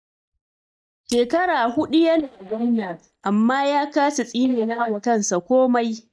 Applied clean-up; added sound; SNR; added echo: neural mask model DeepFilterNet 3.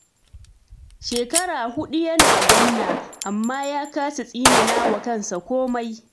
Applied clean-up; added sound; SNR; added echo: none; Gunshot, gunfire; -2 dB; none.